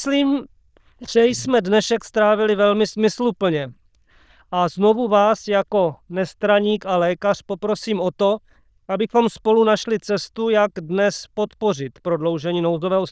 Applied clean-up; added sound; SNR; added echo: neural diffusion model UNIVERSE++.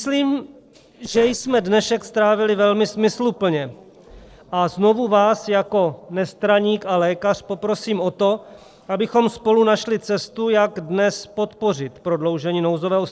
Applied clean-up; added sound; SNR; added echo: neural separator model SepFormer DNS4.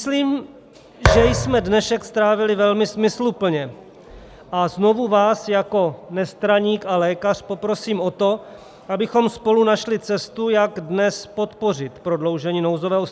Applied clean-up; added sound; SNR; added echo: none; Thump, thud; 0 dB; none.